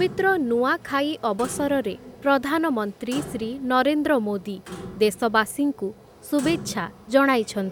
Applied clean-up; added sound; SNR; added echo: none; Clock; 16 dB; none.